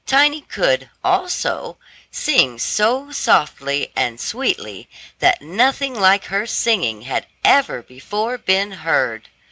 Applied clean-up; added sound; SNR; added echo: none; none; none; none.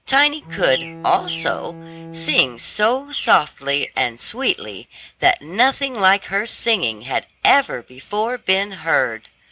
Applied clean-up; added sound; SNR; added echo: none; Bird + Bowed string instrument; 13 dB; none.